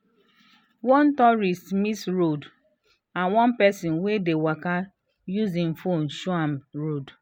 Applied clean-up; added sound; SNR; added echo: none; none; none; none.